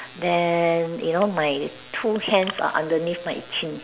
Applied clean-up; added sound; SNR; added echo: none; none; none; none.